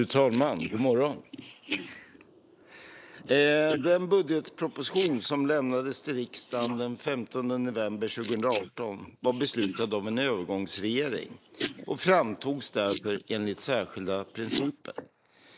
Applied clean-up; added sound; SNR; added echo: neural mask model Resemble Enhance denoiser.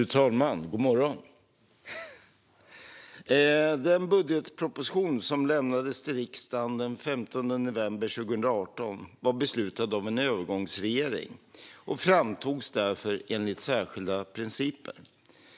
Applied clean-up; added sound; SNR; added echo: none; none; none; none.